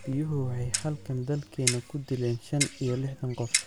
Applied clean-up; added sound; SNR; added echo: none; Clock; 5 dB; none.